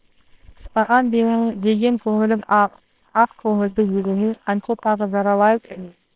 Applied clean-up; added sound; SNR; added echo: neural separator model SepFormer WHAMR!.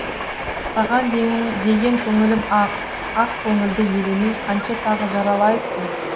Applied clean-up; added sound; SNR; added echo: none; Train; 7 dB; reverberation time 0.7 s.